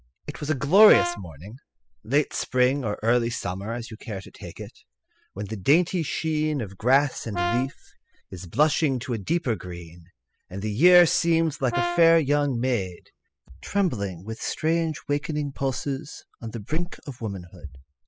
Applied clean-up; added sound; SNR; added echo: classical method spectral subtraction.